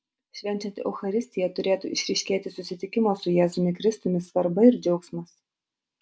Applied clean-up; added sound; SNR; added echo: none; none; none; none.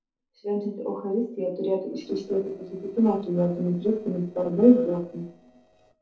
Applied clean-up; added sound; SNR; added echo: neural separator model SepFormer DNS4.